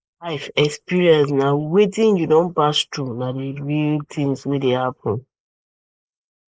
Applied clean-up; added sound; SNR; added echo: neural mask model Resemble Enhance denoiser.